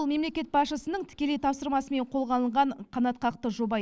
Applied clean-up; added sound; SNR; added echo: none; none; none; none.